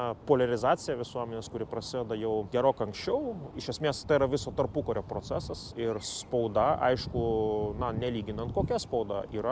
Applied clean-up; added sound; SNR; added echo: none; none; none; none.